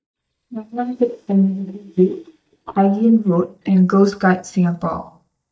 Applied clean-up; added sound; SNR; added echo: neural mask model DeepFilterNet 3.